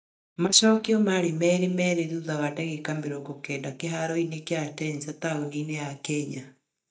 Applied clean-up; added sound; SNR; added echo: neural mask model DeepFilterNet 3.